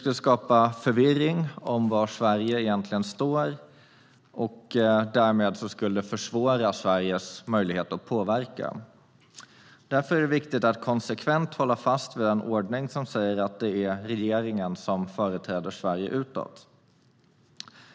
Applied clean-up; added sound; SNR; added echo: none; none; none; none.